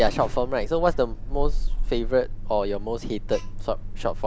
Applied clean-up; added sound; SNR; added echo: none; Alarm; 0 dB; none.